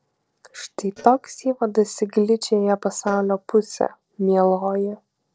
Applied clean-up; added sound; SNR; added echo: neural separator model SepFormer DNS4.